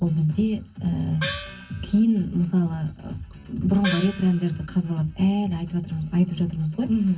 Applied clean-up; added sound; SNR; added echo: none; Gong; 10 dB; reverberation time 0.3 s.